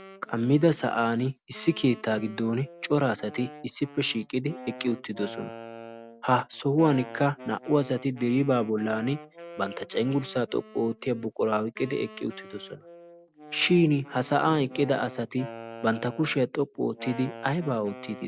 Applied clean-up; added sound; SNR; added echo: none; Wind instrument, woodwind instrument; 17 dB; none.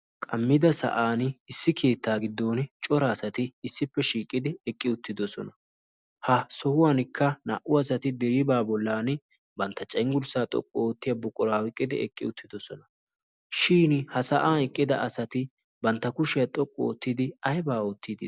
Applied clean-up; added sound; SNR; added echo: none; none; none; none.